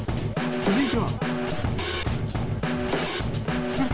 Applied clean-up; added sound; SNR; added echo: none; Snare drum / Drum kit; -4 dB; none.